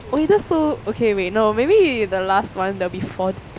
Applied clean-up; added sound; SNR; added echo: none; Rain; 18 dB; none.